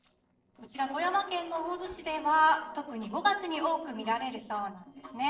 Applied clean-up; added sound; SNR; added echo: neural separator model SepFormer DNS4.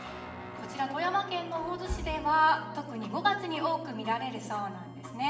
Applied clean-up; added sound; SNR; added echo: none; Guitar; 14 dB; reverberation time 0.8 s.